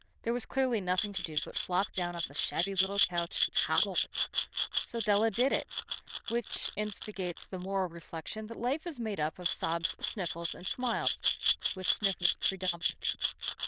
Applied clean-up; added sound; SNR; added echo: neural diffusion model UNIVERSE++.